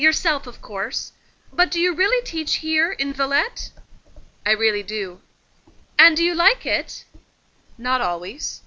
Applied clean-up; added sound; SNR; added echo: none; none; none; none.